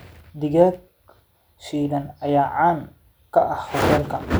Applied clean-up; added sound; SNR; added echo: none; none; none; none.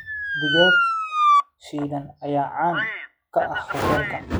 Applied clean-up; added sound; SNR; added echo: classical method log-MMSE.